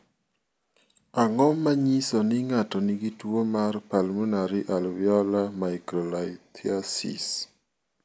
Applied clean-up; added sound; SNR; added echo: none; none; none; none.